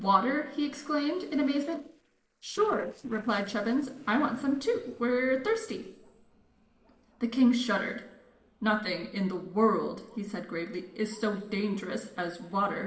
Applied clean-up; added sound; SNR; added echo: neural separator model SepFormer DNS4.